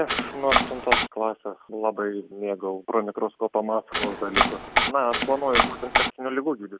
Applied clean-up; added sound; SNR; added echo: none; Domestic sounds, home sounds; -4 dB; none.